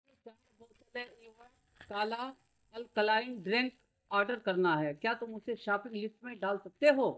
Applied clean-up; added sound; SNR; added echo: neural mask model DeepFilterNet 3.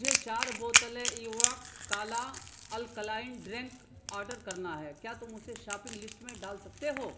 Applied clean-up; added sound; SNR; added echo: none; Crackle; -5 dB; reverberation time 2.8 s.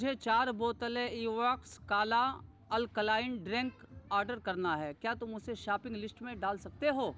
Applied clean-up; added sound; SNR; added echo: none; none; none; none.